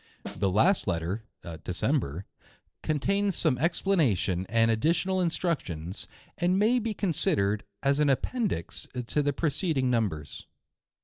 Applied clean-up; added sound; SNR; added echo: neural separator model SepFormer DNS4.